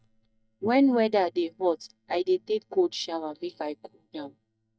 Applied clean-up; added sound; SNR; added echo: neural mask model DeepFilterNet 3.